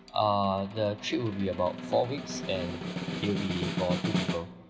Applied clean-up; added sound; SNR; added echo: none; Snare drum; 4 dB; none.